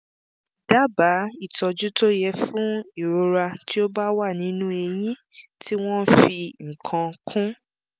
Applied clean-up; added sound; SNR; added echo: none; none; none; none.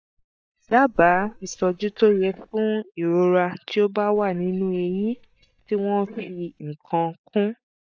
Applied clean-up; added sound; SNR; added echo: neural mask model DeepFilterNet 3.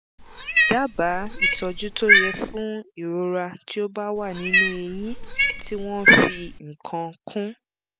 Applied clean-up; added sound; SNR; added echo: none; Cat; -5 dB; none.